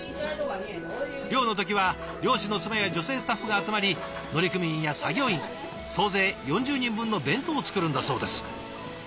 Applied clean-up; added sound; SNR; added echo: none; none; none; none.